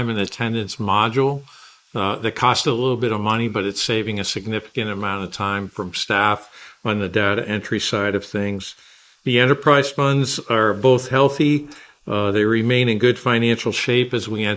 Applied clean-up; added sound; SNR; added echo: neural mask model Resemble Enhance denoiser.